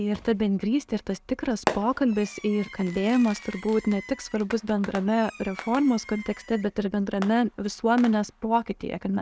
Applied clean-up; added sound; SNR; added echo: none; Fireworks; 14 dB; none.